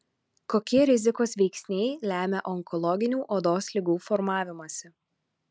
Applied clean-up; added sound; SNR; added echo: none; none; none; none.